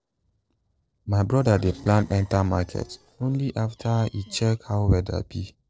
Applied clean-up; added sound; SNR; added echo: neural separator model SepFormer DNS4.